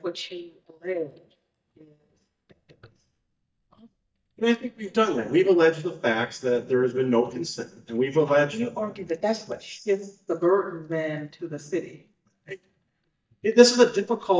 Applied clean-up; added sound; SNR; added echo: neural mask model DeepFilterNet 3.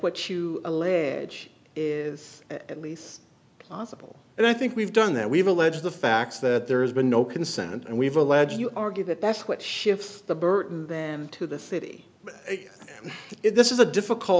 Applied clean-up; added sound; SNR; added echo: none; none; none; none.